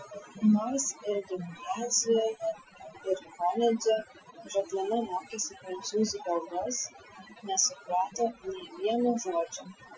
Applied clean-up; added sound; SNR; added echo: classical method Wiener filter.